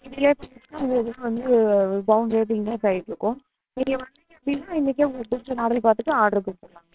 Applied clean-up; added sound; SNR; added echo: neural separator model SepFormer WHAMR!.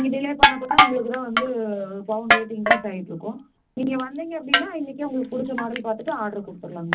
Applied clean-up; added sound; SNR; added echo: none; Crushing; -3 dB; reverberation time 0.4 s.